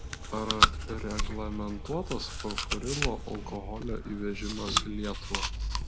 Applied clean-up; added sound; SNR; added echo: none; Chewing, mastication; -4 dB; none.